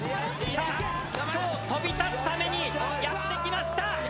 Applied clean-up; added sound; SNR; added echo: none; none; none; none.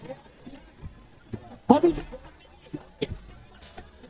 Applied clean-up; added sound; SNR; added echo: neural mask model DeepFilterNet 3.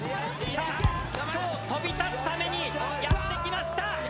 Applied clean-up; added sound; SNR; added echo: none; Thump, thud; 2 dB; none.